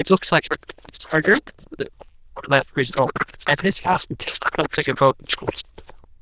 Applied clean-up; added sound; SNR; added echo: neural diffusion model UNIVERSE++.